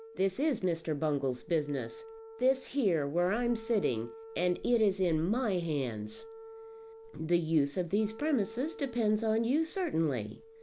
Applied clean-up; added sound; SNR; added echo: none; Wind instrument, woodwind instrument; 19 dB; none.